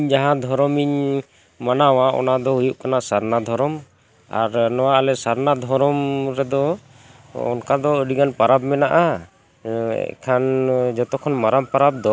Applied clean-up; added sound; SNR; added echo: none; none; none; none.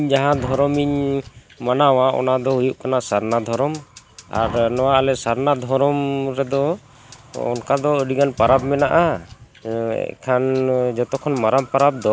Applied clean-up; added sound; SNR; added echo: none; Fire; 19 dB; none.